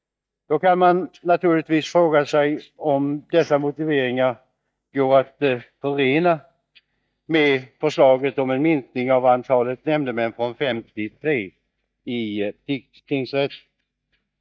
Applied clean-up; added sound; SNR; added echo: neural mask model DeepFilterNet 3.